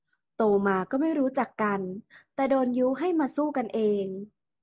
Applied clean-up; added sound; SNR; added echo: none; none; none; none.